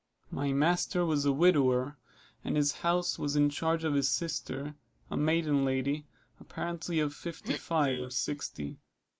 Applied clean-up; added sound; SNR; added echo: neural mask model Resemble Enhance denoiser.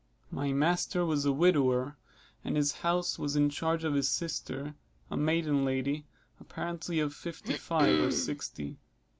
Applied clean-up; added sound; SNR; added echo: none; Cough; 1 dB; none.